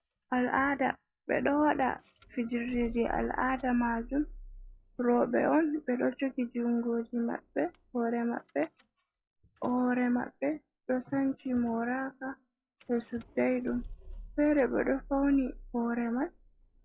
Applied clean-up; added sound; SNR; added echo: classical method log-MMSE.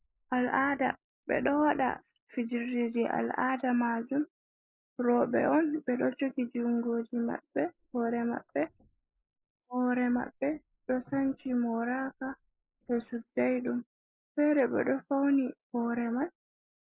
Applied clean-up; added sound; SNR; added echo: neural mask model Resemble Enhance denoiser.